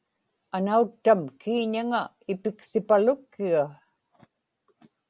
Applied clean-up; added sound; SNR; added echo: none; none; none; none.